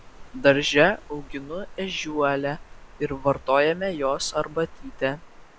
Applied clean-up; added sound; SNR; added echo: none; Water; 17 dB; none.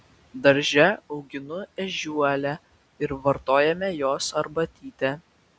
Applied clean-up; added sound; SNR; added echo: none; none; none; none.